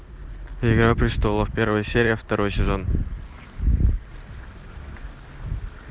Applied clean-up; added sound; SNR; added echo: none; none; none; none.